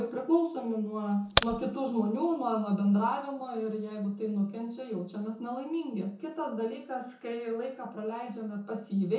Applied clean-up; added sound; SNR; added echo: none; Crack; -5 dB; reverberation time 0.6 s.